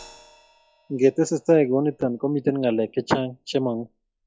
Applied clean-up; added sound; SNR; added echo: classical method log-MMSE.